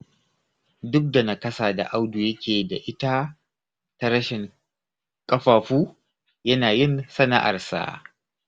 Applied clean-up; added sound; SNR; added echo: none; none; none; none.